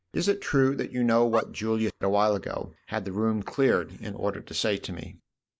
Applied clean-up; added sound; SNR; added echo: neural mask model Resemble Enhance denoiser.